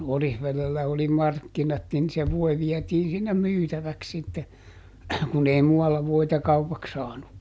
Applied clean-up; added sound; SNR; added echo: none; none; none; none.